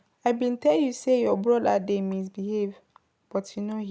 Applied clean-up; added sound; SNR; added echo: none; none; none; none.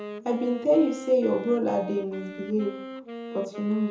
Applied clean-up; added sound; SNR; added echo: none; Wind instrument, woodwind instrument; 12 dB; reverberation time 0.6 s.